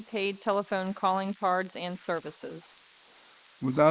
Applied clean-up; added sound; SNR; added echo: neural mask model Resemble Enhance denoiser.